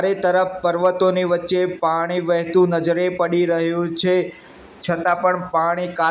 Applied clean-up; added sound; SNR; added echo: none; none; none; none.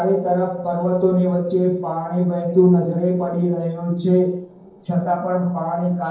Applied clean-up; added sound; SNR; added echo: neural separator model SepFormer DNS4.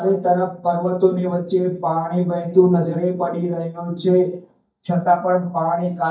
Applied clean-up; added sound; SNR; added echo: neural mask model DeepFilterNet 3.